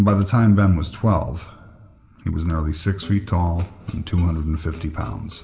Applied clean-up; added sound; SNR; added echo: none; none; none; reverberation time 1.6 s.